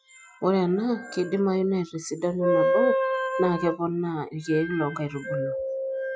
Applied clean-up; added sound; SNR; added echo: classical method Wiener filter.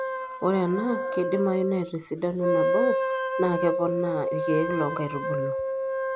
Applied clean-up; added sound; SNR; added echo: none; Wind instrument, woodwind instrument; 0 dB; none.